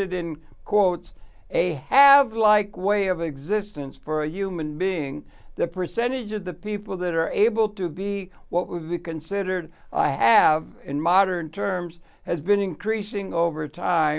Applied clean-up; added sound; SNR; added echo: none; none; none; none.